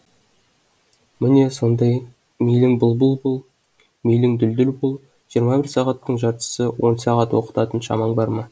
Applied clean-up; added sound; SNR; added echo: none; none; none; none.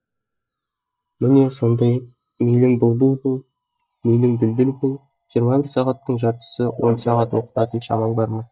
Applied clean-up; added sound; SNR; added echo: neural mask model DeepFilterNet 3.